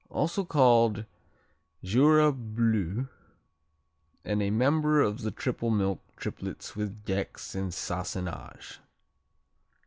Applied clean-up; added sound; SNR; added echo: none; none; none; none.